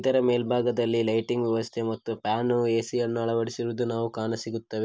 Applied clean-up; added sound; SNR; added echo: none; none; none; none.